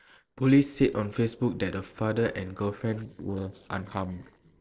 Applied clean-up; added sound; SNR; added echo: neural separator model SepFormer DNS4.